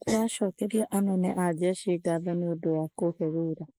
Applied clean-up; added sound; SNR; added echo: neural mask model Resemble Enhance denoiser.